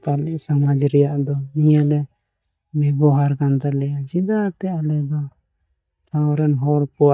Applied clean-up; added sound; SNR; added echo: neural mask model DeepFilterNet 3.